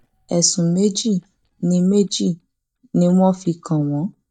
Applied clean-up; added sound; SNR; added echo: neural mask model DeepFilterNet 3.